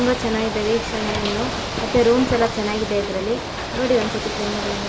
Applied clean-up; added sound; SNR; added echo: none; Ocean / Boat, Water vehicle; 4 dB; none.